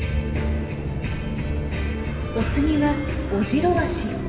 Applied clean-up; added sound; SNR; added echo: none; none; none; reverberation time 2.1 s.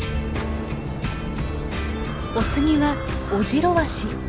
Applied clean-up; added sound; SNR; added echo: none; none; none; none.